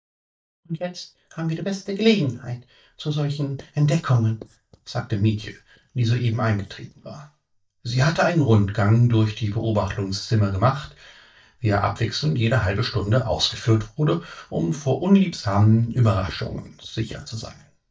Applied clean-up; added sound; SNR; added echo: neural mask model DeepFilterNet 3.